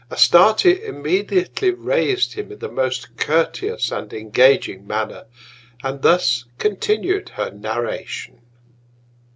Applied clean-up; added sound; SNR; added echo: none; none; none; none.